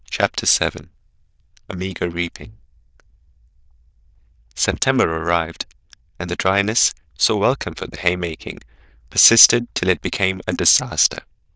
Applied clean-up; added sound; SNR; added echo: neural diffusion model UNIVERSE++.